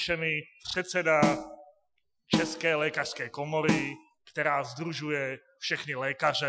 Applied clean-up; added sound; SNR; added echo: classical method Wiener filter.